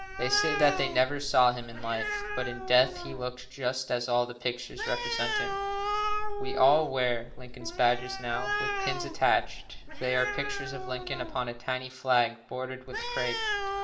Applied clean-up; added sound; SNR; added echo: none; Animal; 4 dB; reverberation time 0.7 s.